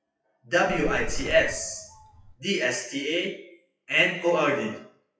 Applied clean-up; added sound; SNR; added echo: classical method WPE with log-MMSE.